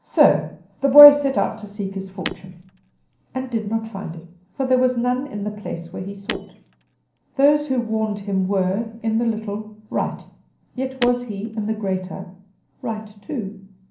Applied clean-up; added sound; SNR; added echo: none; Shatter; 15 dB; reverberation time 0.6 s.